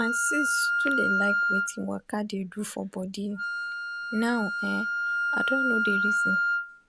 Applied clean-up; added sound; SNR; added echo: none; Wind instrument, woodwind instrument; -4 dB; none.